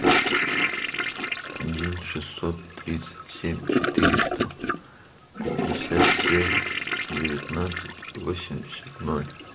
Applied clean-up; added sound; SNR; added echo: none; Toilet flush / Gurgling; -5 dB; none.